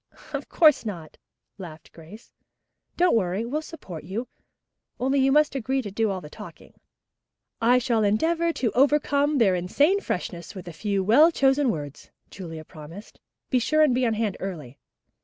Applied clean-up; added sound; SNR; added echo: none; none; none; none.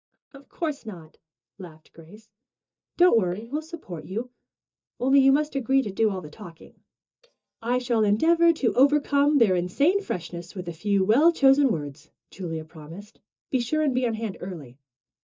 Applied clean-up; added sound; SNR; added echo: neural mask model DeepFilterNet 3.